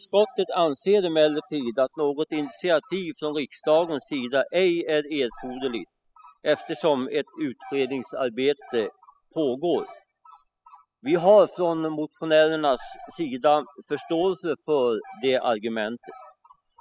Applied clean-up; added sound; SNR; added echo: classical method spectral subtraction.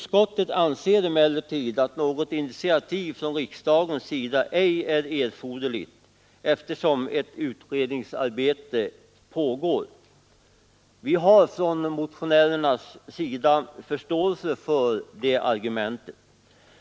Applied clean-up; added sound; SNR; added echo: none; none; none; none.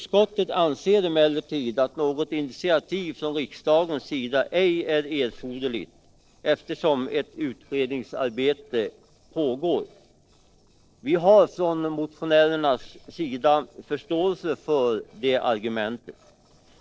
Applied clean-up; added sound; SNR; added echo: neural separator model SepFormer DNS4.